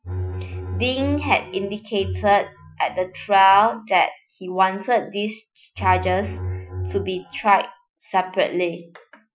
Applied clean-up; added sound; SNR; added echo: classical method Wiener filter.